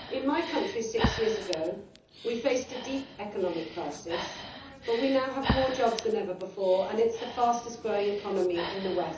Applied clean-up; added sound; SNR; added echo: none; Breathing; 8 dB; reverberation time 0.7 s.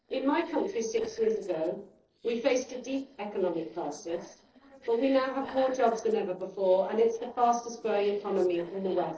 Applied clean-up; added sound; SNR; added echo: neural separator model SepFormer DNS4.